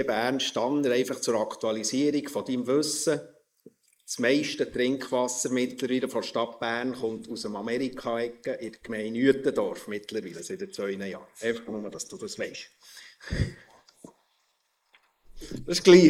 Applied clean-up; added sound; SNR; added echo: neural mask model Resemble Enhance denoiser.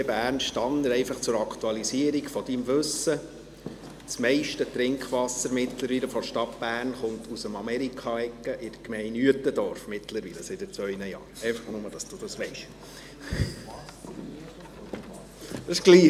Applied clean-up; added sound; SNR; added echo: none; none; none; none.